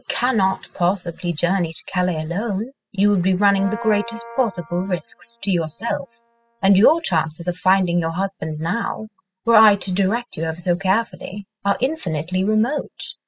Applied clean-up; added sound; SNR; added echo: classical method spectral subtraction.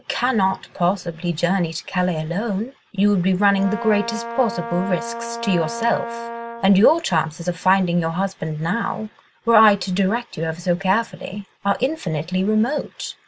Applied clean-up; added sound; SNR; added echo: none; Brass instrument; 9 dB; none.